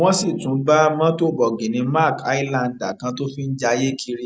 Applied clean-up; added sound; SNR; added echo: none; none; none; none.